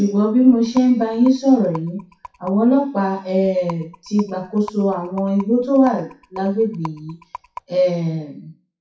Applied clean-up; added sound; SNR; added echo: classical method WPE with log-MMSE.